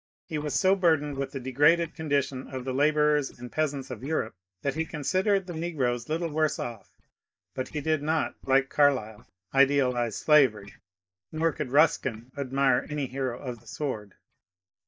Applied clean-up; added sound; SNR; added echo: neural mask model DeepFilterNet 3.